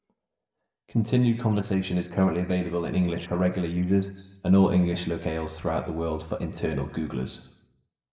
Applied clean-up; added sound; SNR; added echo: neural separator model SepFormer DNS4.